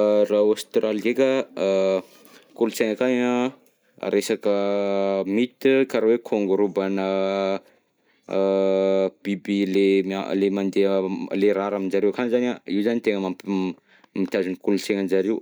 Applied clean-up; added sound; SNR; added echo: none; none; none; none.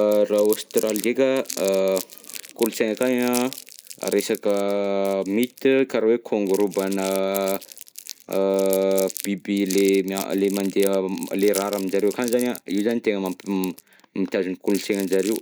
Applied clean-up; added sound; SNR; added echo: none; Crumpling, crinkling; 15 dB; none.